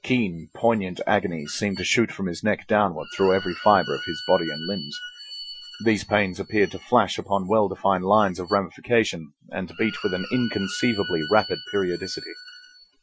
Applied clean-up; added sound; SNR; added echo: classical method Wiener filter.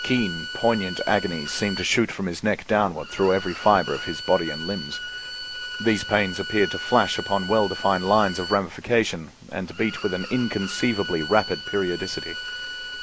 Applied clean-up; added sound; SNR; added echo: none; Bowed string instrument; 10 dB; none.